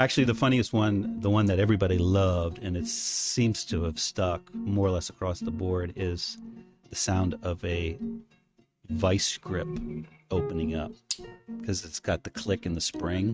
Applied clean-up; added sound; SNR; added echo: neural mask model RNNoise.